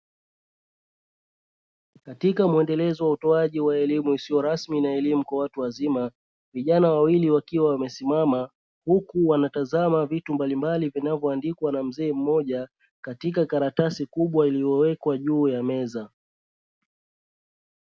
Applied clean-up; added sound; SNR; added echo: none; none; none; none.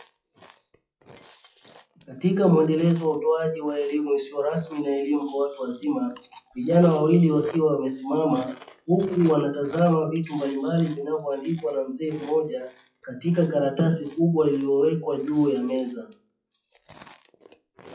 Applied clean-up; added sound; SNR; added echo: classical method WPE with log-MMSE.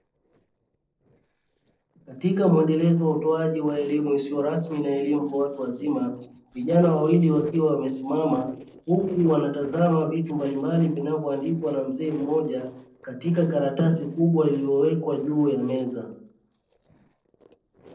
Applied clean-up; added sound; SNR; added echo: neural separator model SepFormer DNS4.